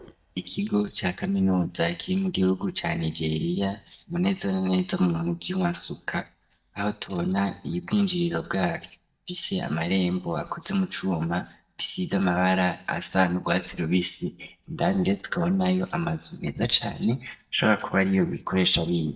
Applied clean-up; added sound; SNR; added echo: neural mask model DeepFilterNet 3.